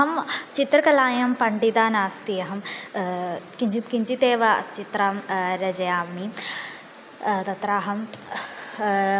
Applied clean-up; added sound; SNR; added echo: none; none; none; none.